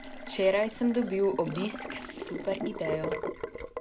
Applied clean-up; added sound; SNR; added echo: none; Water tap, faucet; 7 dB; none.